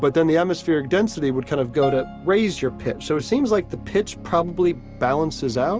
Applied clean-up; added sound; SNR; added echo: none; Piano; 17 dB; none.